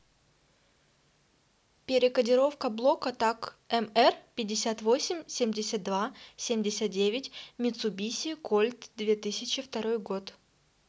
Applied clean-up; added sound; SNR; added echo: none; none; none; none.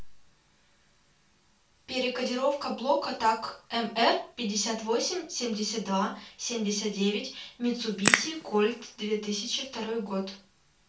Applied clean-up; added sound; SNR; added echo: none; Crack / Crackle; -1 dB; reverberation time 0.3 s.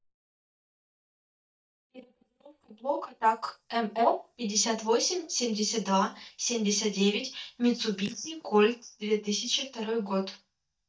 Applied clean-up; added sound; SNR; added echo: neural mask model DeepFilterNet 3.